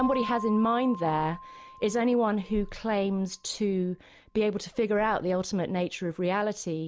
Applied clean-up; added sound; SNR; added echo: none; Keyboard (musical); 16 dB; none.